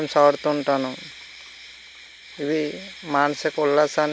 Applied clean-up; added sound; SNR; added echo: none; none; none; none.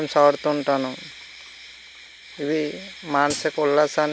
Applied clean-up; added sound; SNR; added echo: none; Hi-hat; 11 dB; none.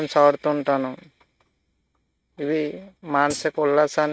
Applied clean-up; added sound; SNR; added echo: neural mask model RNNoise.